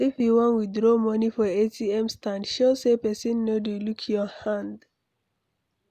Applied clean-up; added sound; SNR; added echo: none; none; none; none.